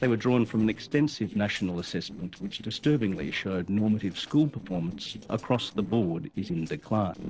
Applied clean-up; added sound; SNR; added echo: neural separator model SepFormer DNS4.